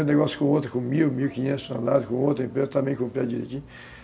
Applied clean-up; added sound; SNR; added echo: none; none; none; none.